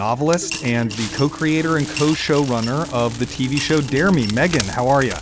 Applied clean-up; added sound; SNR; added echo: none; Coin (dropping) / Glass + Crackle; 11 dB; none.